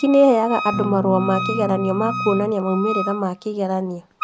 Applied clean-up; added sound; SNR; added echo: none; Electric guitar / Strum + Wind instrument, woodwind instrument; 8 dB; none.